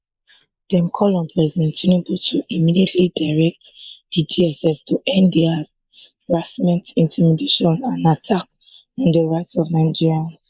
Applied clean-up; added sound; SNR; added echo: neural mask model Resemble Enhance denoiser.